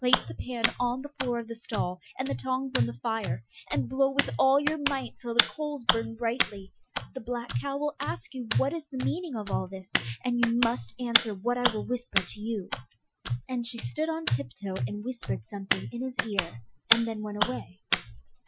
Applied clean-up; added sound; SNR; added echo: classical method Wiener filter.